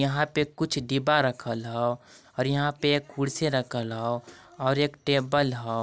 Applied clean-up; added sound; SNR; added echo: none; none; none; none.